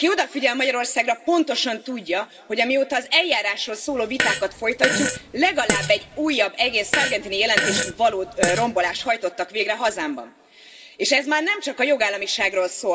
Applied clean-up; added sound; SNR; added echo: none; Fart; 4 dB; reverberation time 2.1 s.